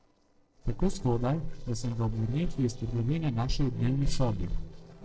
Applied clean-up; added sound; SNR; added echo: neural separator model SepFormer DNS4.